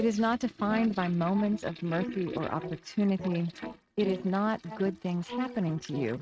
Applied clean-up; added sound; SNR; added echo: neural mask model RNNoise.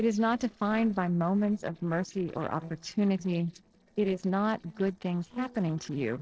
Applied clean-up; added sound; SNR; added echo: neural separator model SepFormer DNS4.